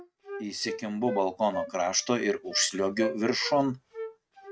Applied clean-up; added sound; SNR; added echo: neural mask model RNNoise.